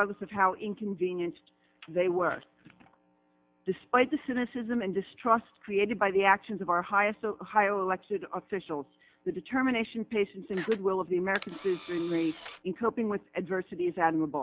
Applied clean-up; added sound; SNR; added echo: none; Camera; 15 dB; none.